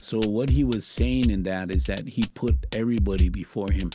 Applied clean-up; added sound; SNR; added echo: none; Drum kit; 0 dB; none.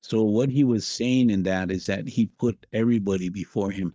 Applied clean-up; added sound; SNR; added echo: neural mask model DeepFilterNet 3.